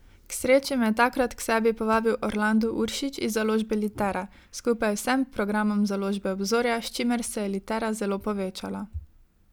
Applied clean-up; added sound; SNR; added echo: none; none; none; none.